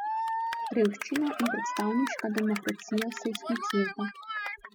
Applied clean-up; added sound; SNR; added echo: classical method spectral subtraction.